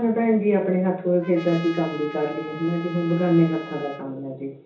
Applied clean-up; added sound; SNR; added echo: none; Trumpet; 16 dB; reverberation time 0.7 s.